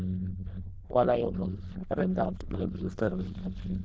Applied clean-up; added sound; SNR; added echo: neural diffusion model UNIVERSE++.